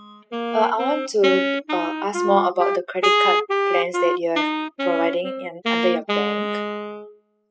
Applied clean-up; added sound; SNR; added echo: classical method spectral subtraction.